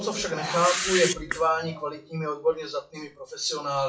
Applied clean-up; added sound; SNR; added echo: classical method WPE with log-MMSE.